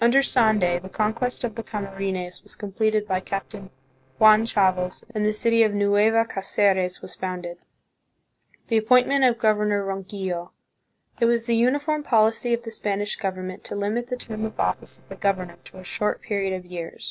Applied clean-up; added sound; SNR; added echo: neural separator model SepFormer DNS4.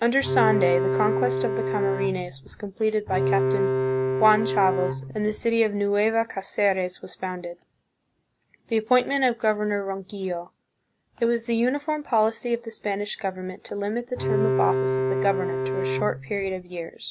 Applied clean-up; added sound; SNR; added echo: none; Bowed string instrument; -1 dB; none.